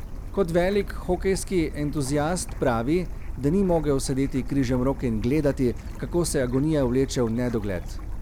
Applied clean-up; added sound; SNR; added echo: none; Stream / Bird; 8 dB; none.